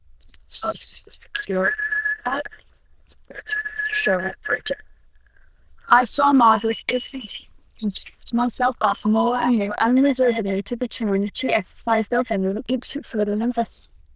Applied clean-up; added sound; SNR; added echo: neural diffusion model UNIVERSE++.